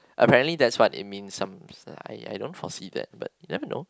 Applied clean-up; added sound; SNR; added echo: none; none; none; none.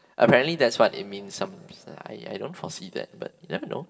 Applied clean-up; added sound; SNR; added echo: none; none; none; reverberation time 1.4 s.